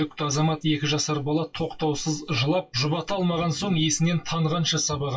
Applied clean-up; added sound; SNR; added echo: classical method WPE with log-MMSE.